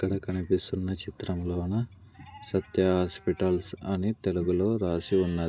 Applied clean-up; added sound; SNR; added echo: none; none; none; none.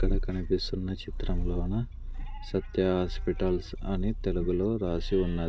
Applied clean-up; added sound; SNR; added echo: none; Purr; 2 dB; none.